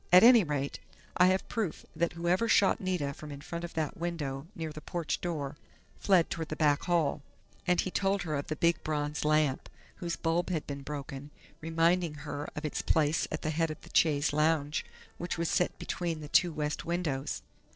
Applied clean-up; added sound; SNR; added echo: neural separator model SepFormer DNS4.